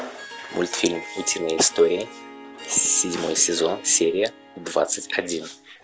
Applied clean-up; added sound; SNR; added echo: none; Harp; 17 dB; none.